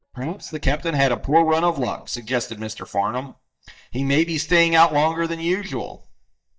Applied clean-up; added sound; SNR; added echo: neural mask model DeepFilterNet 3.